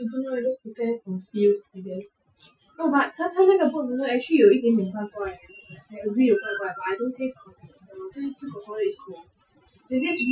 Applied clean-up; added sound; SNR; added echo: classical method Wiener filter.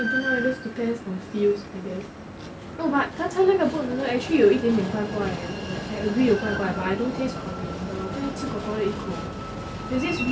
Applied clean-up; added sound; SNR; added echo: none; Train; 7 dB; none.